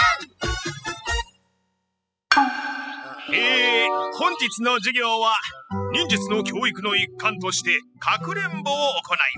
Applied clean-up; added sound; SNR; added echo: classical method spectral subtraction.